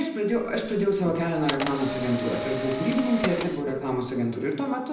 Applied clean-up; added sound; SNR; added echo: none; Camera; 5 dB; reverberation time 0.8 s.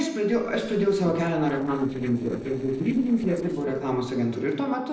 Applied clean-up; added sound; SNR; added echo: neural separator model SepFormer DNS4.